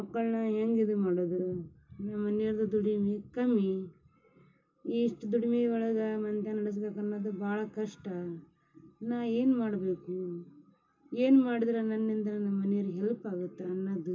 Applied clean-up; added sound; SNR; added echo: none; none; none; reverberation time 0.2 s.